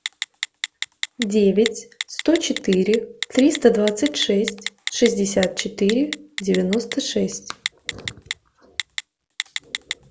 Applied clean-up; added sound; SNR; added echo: none; Telephone; 10 dB; none.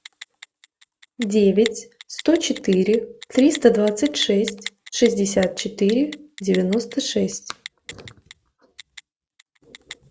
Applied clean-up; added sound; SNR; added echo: neural mask model RNNoise.